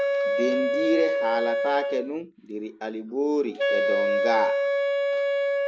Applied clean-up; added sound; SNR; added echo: none; Wind instrument, woodwind instrument; -4 dB; none.